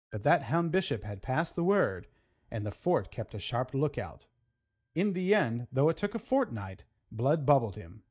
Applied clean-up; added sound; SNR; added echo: neural mask model DeepFilterNet 3.